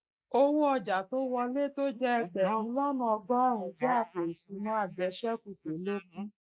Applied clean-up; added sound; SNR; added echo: neural mask model Resemble Enhance denoiser.